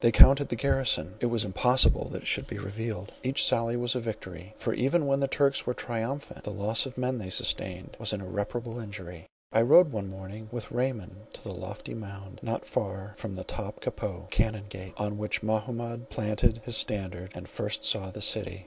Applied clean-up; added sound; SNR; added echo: none; none; none; none.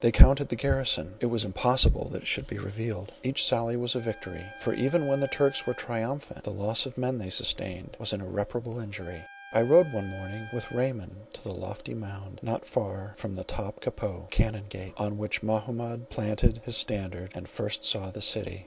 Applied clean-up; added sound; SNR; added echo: none; Trumpet; 20 dB; none.